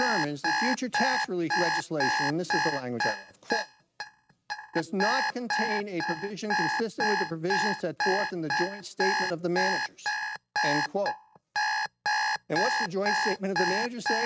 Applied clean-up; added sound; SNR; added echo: neural mask model RNNoise.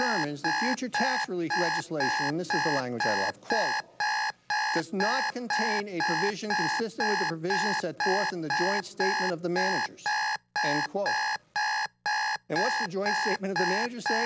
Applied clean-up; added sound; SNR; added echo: none; Alarm; -4 dB; none.